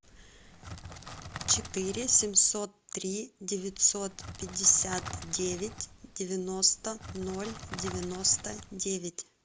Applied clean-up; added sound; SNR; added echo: none; Crackle; 13 dB; none.